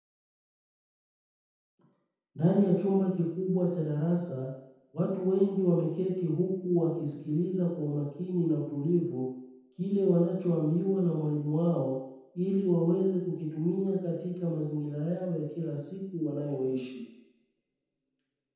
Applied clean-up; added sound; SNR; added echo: none; none; none; reverberation time 0.9 s.